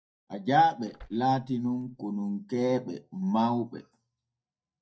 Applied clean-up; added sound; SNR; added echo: neural mask model DeepFilterNet 3.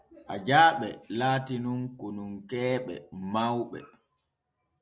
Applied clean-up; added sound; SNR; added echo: none; none; none; none.